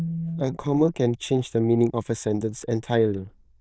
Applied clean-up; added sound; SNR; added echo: neural diffusion model UNIVERSE++.